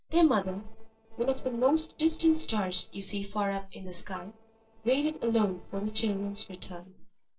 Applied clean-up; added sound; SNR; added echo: neural separator model SepFormer DNS4.